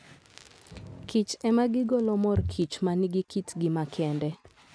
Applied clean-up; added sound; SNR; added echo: none; none; none; none.